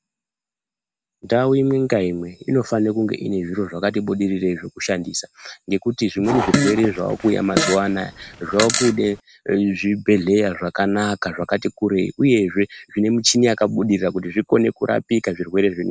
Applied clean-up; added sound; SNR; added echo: none; Fart; 4 dB; none.